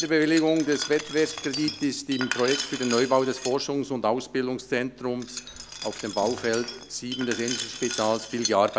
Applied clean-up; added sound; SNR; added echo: none; Glass; 10 dB; none.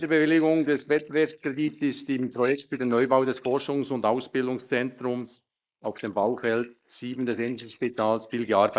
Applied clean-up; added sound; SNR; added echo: neural mask model Resemble Enhance denoiser.